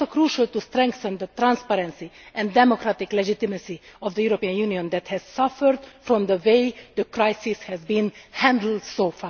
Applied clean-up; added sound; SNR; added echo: none; none; none; none.